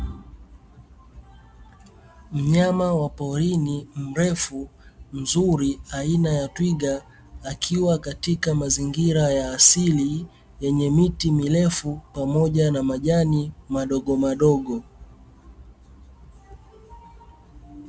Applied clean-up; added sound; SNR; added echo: none; none; none; none.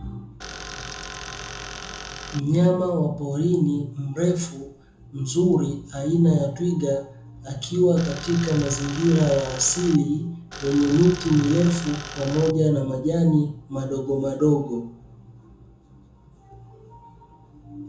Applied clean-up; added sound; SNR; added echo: none; Tools; 12 dB; reverberation time 0.5 s.